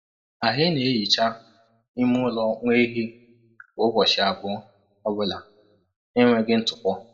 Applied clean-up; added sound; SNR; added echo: none; none; none; reverberation time 0.3 s.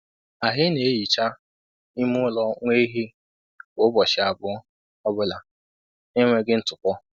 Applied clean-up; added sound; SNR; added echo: none; none; none; none.